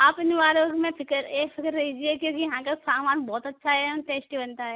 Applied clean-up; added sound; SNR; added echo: none; none; none; none.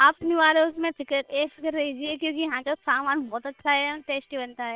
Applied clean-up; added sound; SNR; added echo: neural separator model SepFormer WHAM!.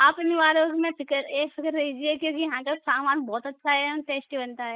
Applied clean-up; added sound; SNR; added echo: neural mask model Resemble Enhance denoiser.